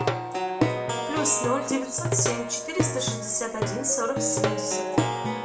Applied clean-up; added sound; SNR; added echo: none; Plucked string instrument; -2 dB; reverberation time 0.4 s.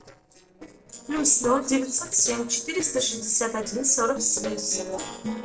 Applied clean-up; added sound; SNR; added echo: neural separator model SepFormer DNS4.